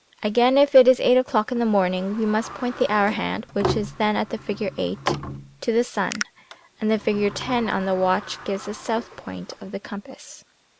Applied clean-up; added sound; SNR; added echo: none; Sliding door; 13 dB; none.